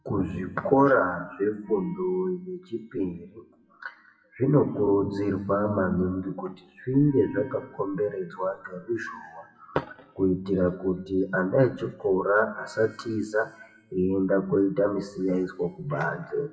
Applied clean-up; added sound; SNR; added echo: classical method WPE with log-MMSE.